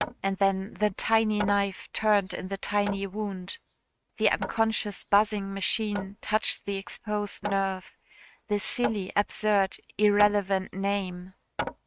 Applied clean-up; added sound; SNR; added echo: neural mask model RNNoise.